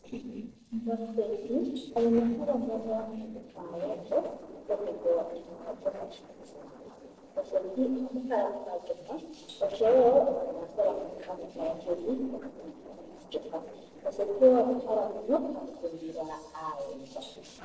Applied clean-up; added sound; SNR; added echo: neural separator model SepFormer DNS4.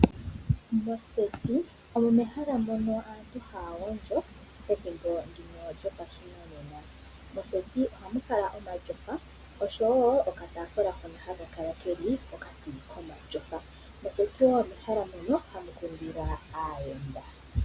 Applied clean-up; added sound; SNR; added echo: none; none; none; none.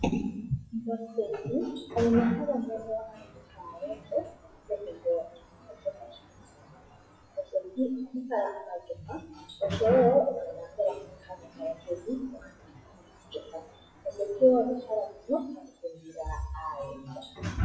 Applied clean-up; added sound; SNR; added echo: classical method WPE with log-MMSE.